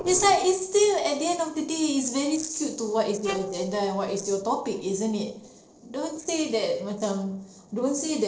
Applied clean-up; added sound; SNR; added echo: neural separator model SepFormer DNS4.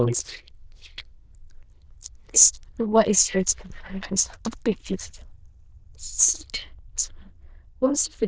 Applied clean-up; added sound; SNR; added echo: neural diffusion model UNIVERSE++.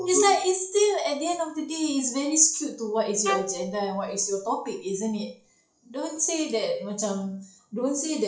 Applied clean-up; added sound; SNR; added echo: classical method log-MMSE.